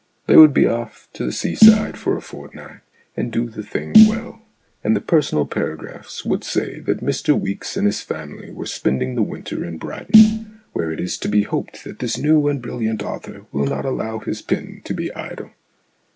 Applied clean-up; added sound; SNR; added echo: none; Snare drum; -2 dB; none.